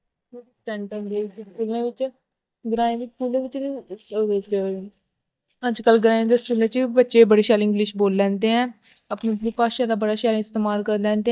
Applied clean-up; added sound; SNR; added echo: neural mask model DeepFilterNet 3.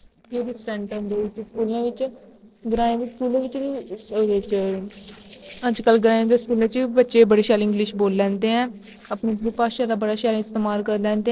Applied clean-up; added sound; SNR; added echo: neural separator model SepFormer DNS4.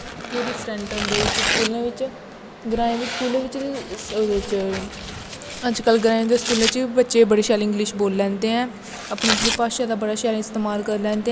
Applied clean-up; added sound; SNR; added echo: none; Tearing; 7 dB; none.